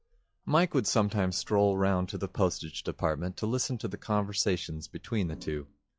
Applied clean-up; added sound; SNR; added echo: classical method log-MMSE.